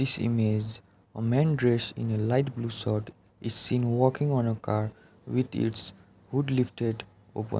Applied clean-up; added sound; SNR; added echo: none; none; none; none.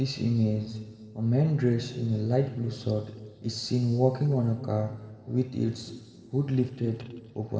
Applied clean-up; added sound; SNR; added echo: none; none; none; reverberation time 2.2 s.